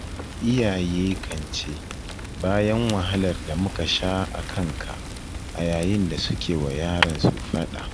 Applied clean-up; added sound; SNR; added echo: none; Fire; 7 dB; none.